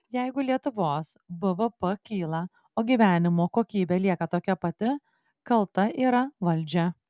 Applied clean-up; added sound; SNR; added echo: none; none; none; none.